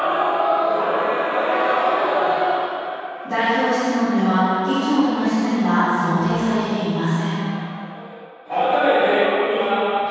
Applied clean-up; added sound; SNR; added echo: none; none; none; reverberation time 2.2 s.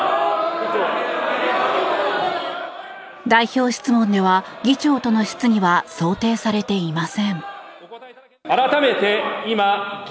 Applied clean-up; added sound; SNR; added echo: none; none; none; none.